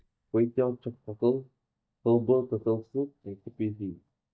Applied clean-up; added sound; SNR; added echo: neural mask model DeepFilterNet 3.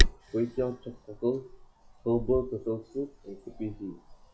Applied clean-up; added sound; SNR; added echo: classical method WPE with log-MMSE.